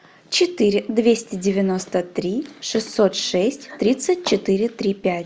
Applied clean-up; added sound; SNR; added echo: none; none; none; none.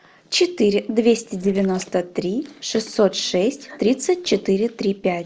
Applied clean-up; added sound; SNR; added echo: neural separator model SepFormer DNS4.